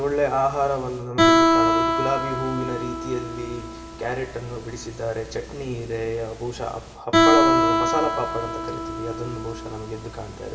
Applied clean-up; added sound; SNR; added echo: none; Guitar; -4 dB; reverberation time 2.0 s.